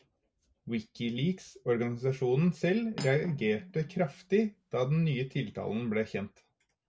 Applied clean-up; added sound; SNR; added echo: none; Cutlery, silverware; 16 dB; none.